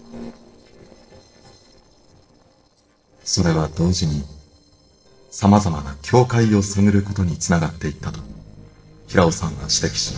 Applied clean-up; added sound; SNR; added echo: neural separator model SepFormer DNS4.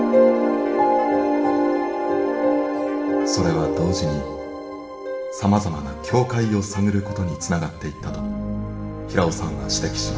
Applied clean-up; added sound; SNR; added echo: none; Wind instrument, woodwind instrument; 20 dB; reverberation time 1.2 s.